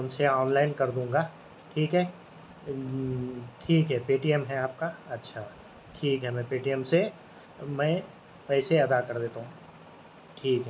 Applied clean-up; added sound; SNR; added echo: none; none; none; none.